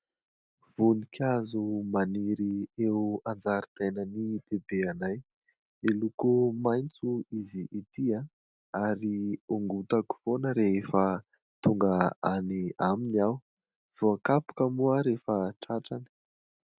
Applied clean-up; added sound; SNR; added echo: none; none; none; none.